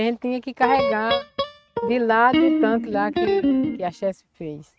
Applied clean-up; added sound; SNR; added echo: neural mask model RNNoise.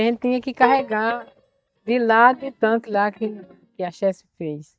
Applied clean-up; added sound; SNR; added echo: neural mask model DeepFilterNet 3.